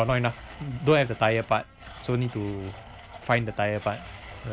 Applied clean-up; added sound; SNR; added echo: none; Domestic sounds, home sounds; 18 dB; none.